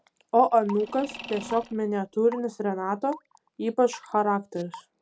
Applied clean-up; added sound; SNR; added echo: none; Mechanisms + Raindrop / Drip / Water tap, faucet; 19 dB; none.